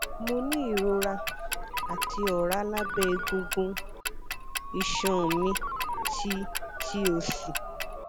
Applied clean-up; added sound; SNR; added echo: none; Tick-tock + Ringtone; 2 dB; none.